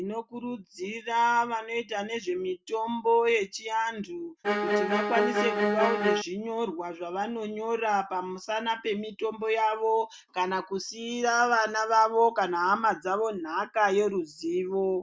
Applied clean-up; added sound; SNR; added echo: none; Bowed string instrument; -2 dB; none.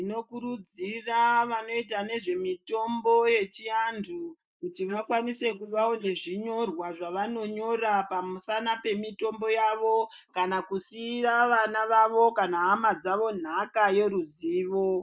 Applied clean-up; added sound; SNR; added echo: neural mask model Resemble Enhance denoiser.